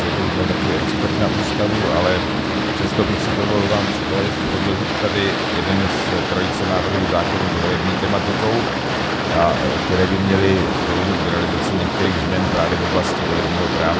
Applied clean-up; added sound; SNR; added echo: none; Boat, Water vehicle; -2 dB; none.